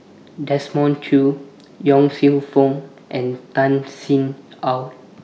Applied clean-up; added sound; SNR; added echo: none; none; none; none.